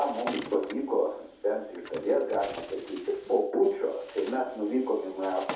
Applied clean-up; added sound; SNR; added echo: none; Bird; 14 dB; reverberation time 0.5 s.